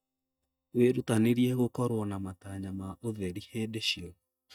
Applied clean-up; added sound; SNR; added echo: neural mask model DeepFilterNet 3.